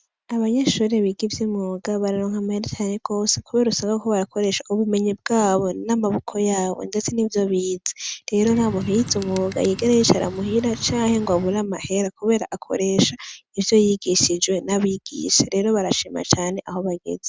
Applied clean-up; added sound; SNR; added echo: none; Bird; 13 dB; none.